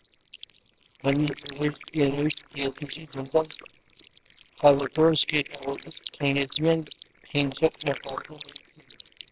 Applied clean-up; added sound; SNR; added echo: neural separator model SepFormer WHAMR!.